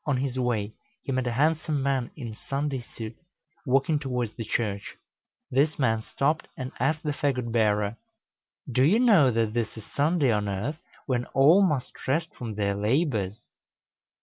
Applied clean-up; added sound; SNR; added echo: none; none; none; none.